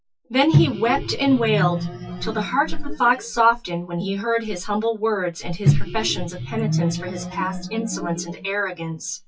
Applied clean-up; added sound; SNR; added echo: classical method WPE with log-MMSE.